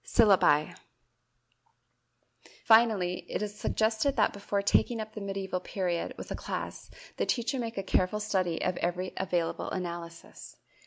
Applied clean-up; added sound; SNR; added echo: none; none; none; none.